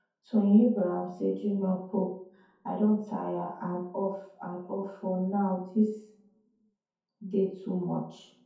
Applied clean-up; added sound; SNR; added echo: none; none; none; reverberation time 0.6 s.